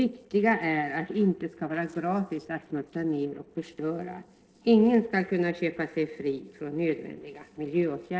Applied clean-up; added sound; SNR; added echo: neural separator model SepFormer DNS4.